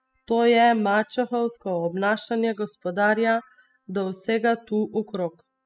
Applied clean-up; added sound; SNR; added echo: classical method spectral subtraction.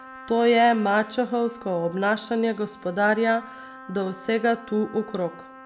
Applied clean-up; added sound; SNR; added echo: none; Trumpet; 19 dB; none.